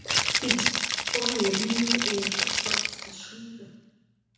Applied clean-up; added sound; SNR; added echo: none; Rattle (instrument); -3 dB; reverberation time 1.0 s.